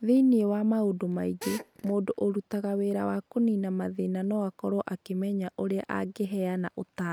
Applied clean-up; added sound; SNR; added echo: none; Drill; 14 dB; none.